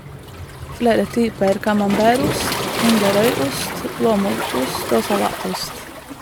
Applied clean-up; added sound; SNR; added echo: none; Waves, surf; 5 dB; none.